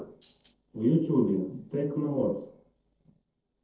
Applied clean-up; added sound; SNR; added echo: neural separator model SepFormer DNS4.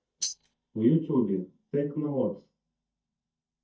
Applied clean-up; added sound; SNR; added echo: neural mask model DeepFilterNet 3.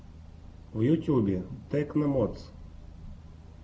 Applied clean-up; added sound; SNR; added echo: none; none; none; none.